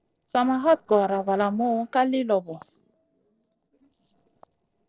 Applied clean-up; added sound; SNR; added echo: neural separator model SepFormer DNS4.